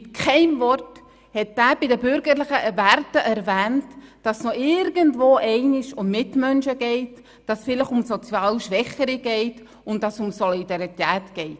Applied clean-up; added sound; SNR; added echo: none; none; none; none.